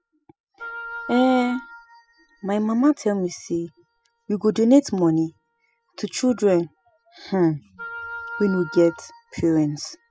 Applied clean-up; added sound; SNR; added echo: classical method spectral subtraction.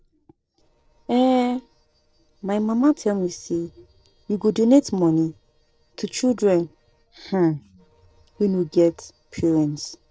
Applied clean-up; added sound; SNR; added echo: neural separator model SepFormer DNS4.